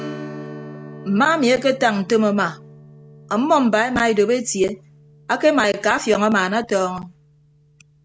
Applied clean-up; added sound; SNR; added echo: none; Strum; 19 dB; none.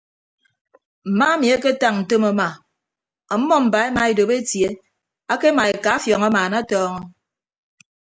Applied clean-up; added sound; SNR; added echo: none; none; none; none.